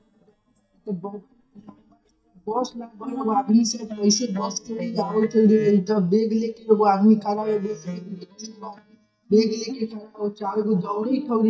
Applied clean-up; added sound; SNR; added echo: neural mask model DeepFilterNet 3.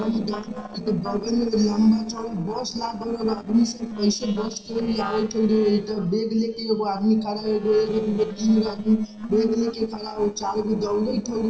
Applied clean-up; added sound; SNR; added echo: neural separator model SepFormer DNS4.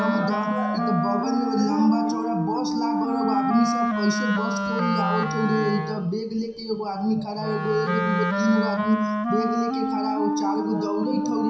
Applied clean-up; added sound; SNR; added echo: none; Wind instrument, woodwind instrument; 0 dB; reverberation time 0.7 s.